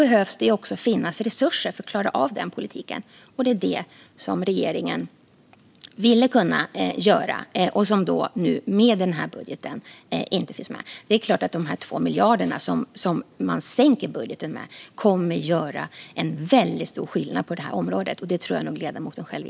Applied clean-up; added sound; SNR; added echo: none; none; none; none.